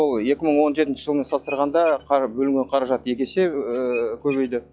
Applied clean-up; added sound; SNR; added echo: classical method log-MMSE.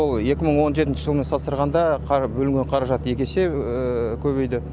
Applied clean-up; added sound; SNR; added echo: none; none; none; none.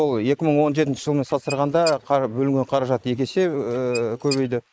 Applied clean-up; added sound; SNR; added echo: neural mask model Resemble Enhance denoiser.